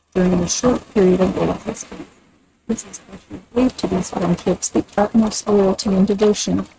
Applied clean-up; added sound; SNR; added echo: neural mask model RNNoise.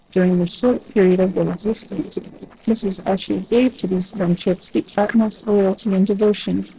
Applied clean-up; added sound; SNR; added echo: neural separator model SepFormer DNS4.